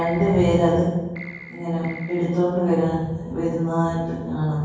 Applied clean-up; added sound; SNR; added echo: none; Keyboard (musical); 18 dB; reverberation time 1.3 s.